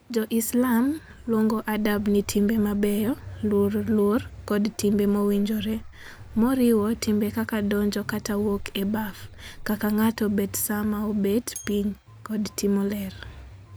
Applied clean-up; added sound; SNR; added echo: none; Bell + Buzz; 19 dB; none.